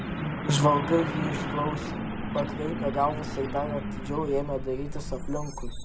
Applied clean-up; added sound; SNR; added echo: none; Truck; 3 dB; none.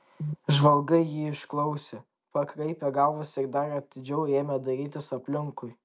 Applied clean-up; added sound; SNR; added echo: none; none; none; none.